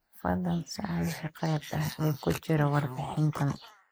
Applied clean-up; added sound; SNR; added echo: neural mask model Resemble Enhance denoiser.